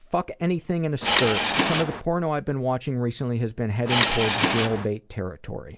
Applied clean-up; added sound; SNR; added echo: none; Subway, metro, underground / Engine; -3 dB; none.